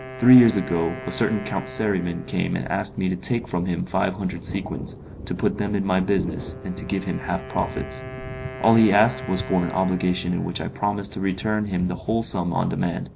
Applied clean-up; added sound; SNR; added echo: none; Thunder + Wind instrument, woodwind instrument; 13 dB; none.